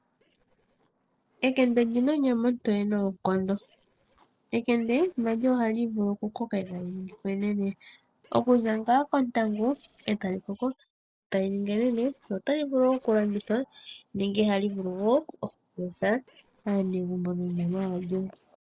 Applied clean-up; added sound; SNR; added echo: neural separator model SepFormer DNS4.